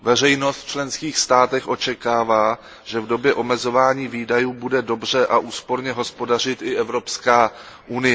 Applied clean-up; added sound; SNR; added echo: none; none; none; none.